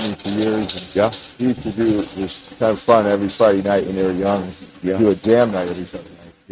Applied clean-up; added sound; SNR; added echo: neural mask model RNNoise.